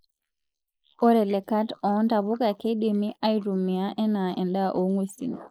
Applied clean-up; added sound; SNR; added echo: neural mask model Resemble Enhance denoiser.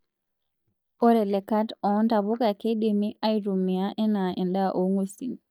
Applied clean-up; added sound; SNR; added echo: neural mask model DeepFilterNet 3.